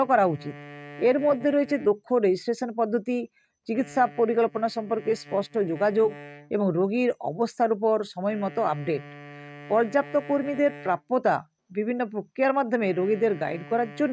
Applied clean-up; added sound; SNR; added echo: neural mask model RNNoise.